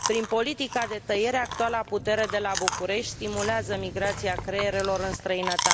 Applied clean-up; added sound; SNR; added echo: none; Chewing, mastication; 5 dB; none.